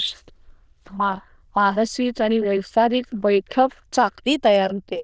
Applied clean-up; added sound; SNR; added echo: neural diffusion model UNIVERSE++.